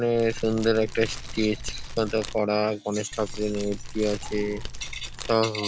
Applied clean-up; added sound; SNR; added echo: none; Fire; 9 dB; none.